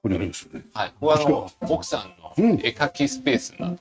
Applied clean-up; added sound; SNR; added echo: neural mask model RNNoise.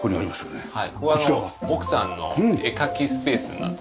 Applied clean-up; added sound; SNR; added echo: none; Bowed string instrument; 19 dB; none.